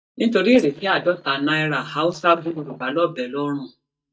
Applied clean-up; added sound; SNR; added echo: neural mask model DeepFilterNet 3.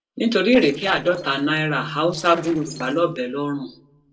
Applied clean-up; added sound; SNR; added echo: neural separator model SepFormer DNS4.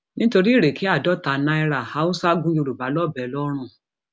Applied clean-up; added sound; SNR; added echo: none; none; none; none.